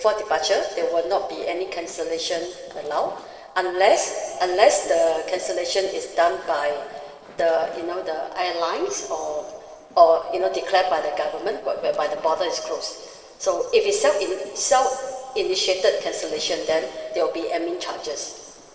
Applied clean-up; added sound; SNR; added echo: neural separator model SepFormer DNS4.